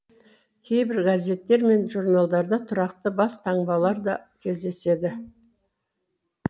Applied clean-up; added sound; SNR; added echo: none; Brass instrument; 17 dB; none.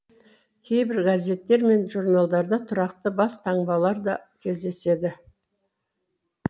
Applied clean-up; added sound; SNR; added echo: none; none; none; none.